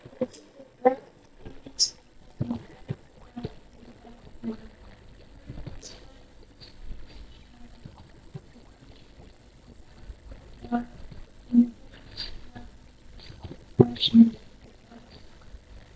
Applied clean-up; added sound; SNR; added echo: neural mask model DeepFilterNet 3.